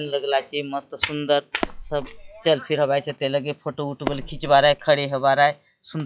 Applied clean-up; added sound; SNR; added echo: classical method log-MMSE.